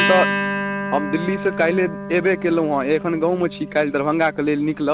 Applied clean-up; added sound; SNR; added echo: none; Acoustic guitar; 6 dB; none.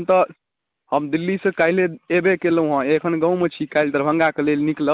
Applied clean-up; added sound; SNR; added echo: none; none; none; none.